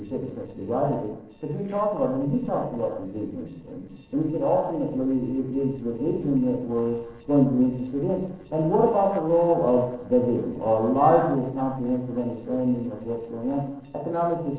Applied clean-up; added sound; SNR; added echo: neural separator model SepFormer DNS4.